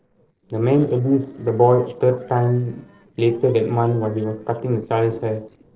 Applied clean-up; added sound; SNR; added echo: neural separator model SepFormer DNS4.